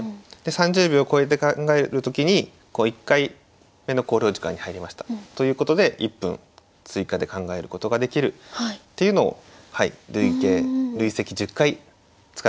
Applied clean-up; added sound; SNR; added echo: none; none; none; none.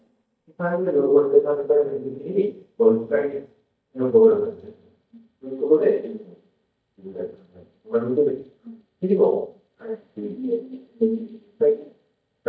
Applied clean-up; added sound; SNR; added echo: neural mask model DeepFilterNet 3.